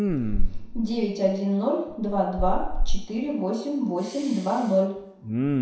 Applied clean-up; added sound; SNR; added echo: none; Respiratory sounds; 0 dB; reverberation time 0.7 s.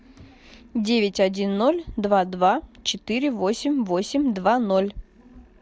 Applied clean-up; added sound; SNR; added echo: none; none; none; none.